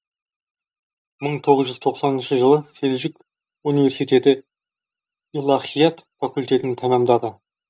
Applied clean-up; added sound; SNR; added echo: neural mask model DeepFilterNet 3.